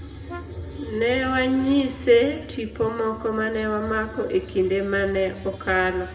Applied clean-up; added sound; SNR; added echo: none; Brass instrument; 20 dB; reverberation time 1.3 s.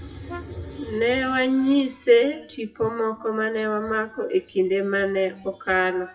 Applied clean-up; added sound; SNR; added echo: classical method WPE with log-MMSE.